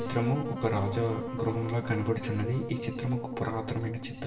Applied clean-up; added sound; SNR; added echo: none; Wind instrument, woodwind instrument; 6 dB; reverberation time 1.0 s.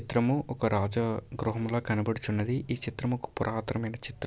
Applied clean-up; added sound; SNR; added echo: none; none; none; none.